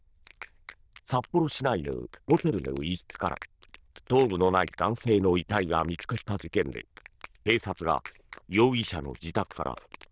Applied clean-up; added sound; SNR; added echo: neural diffusion model UNIVERSE++.